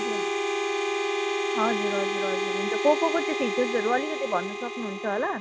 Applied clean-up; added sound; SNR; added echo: none; Harmonica; -1 dB; none.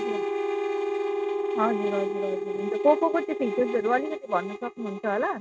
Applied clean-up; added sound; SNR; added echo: neural mask model RNNoise.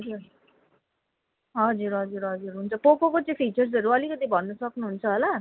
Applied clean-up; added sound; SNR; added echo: none; none; none; none.